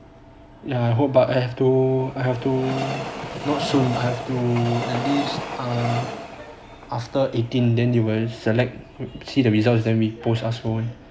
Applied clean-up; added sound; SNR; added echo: none; Train; 11 dB; none.